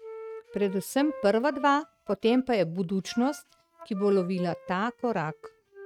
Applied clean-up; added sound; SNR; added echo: neural mask model RNNoise.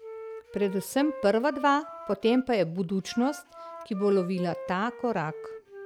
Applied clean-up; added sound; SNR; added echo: none; Wind instrument, woodwind instrument; 15 dB; none.